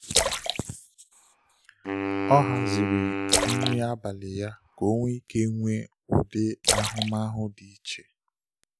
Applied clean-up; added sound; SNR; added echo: none; Wind instrument, woodwind instrument + Splash, splatter; 1 dB; none.